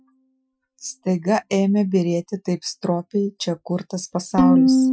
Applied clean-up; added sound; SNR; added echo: classical method Wiener filter.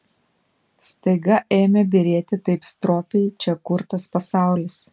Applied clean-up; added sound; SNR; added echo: none; none; none; none.